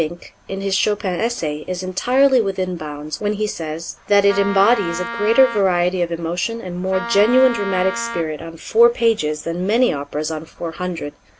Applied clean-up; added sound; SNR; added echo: none; Wind instrument, woodwind instrument; 9 dB; none.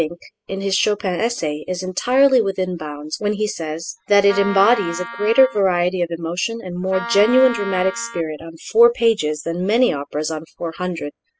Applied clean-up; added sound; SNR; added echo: classical method spectral subtraction.